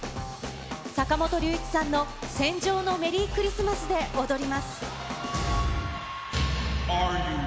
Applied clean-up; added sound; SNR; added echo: none; none; none; none.